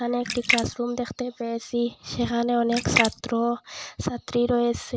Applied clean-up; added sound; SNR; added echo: neural mask model Resemble Enhance denoiser.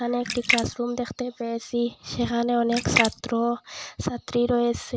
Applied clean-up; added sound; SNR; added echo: none; Splash, splatter; 6 dB; none.